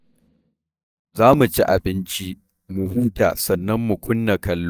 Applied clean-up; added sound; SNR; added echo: neural mask model DeepFilterNet 3.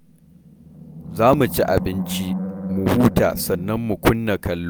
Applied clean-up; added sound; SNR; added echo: none; Animal; 10 dB; none.